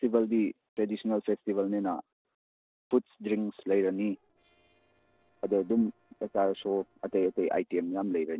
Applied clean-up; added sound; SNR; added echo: neural separator model SepFormer DNS4.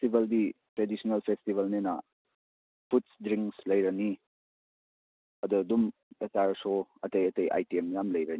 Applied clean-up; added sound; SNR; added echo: none; none; none; none.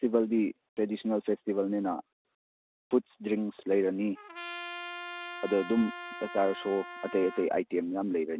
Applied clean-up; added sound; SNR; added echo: none; Trumpet; 11 dB; none.